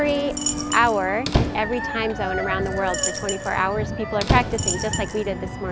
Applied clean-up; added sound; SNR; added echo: none; Squeak + Coin (dropping); 5 dB; none.